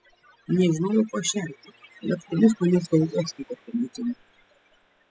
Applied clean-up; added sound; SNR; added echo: classical method spectral subtraction.